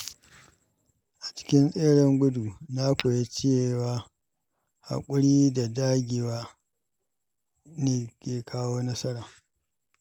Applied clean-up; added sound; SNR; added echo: none; Tap / Glass; 12 dB; none.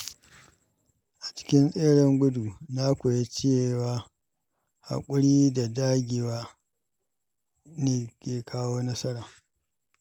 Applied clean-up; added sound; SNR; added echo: none; none; none; none.